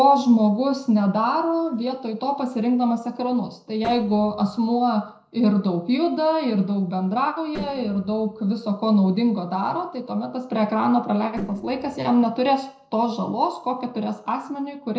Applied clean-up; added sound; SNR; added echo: neural separator model SepFormer DNS4.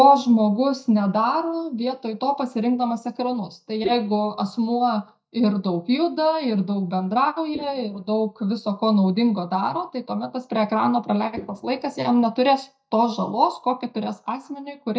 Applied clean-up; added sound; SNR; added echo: neural mask model DeepFilterNet 3.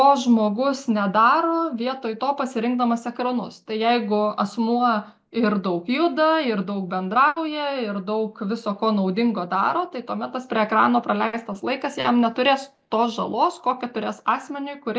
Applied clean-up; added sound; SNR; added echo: none; none; none; none.